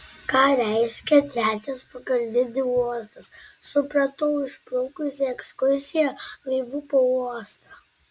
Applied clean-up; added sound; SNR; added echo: none; none; none; none.